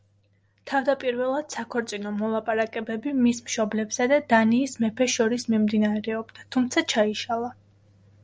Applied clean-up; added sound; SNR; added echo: none; none; none; none.